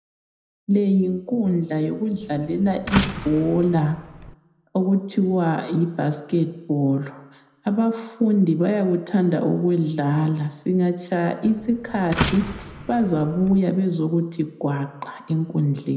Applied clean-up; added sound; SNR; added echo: none; Slam; 8 dB; reverberation time 0.8 s.